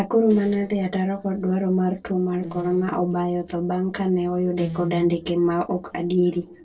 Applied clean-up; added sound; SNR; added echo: neural separator model SepFormer DNS4.